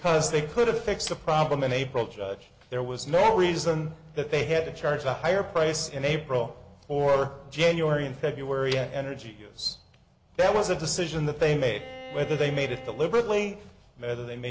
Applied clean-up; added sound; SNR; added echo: none; Bowed string instrument; 16 dB; none.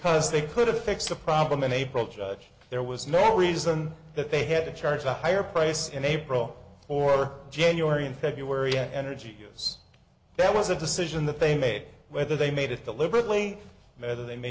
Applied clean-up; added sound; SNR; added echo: none; none; none; none.